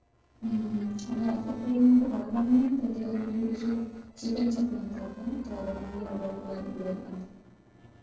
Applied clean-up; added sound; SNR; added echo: neural separator model SepFormer DNS4.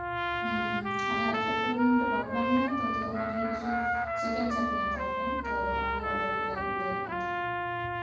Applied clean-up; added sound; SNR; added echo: none; Trumpet; -2 dB; reverberation time 1.2 s.